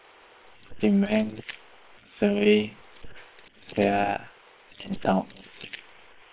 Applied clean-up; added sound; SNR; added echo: neural separator model SepFormer WHAM!.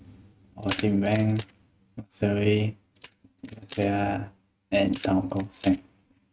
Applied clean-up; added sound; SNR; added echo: neural mask model RNNoise.